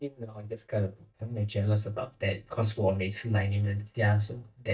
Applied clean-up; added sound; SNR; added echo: neural mask model DeepFilterNet 3.